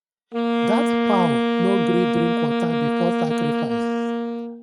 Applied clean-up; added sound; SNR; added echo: neural mask model RNNoise.